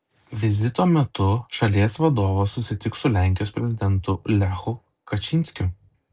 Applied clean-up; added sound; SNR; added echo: none; none; none; none.